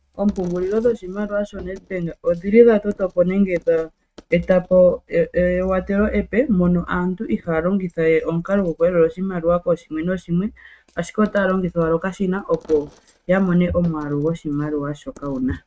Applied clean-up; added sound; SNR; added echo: neural mask model RNNoise.